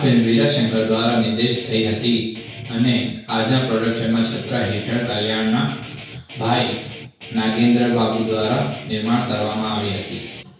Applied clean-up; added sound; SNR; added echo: none; Guitar; 15 dB; reverberation time 0.6 s.